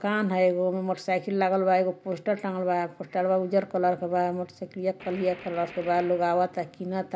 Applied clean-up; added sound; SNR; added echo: none; Gunshot, gunfire; 20 dB; none.